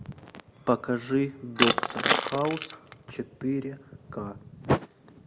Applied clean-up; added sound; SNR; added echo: none; Crushing; -3 dB; none.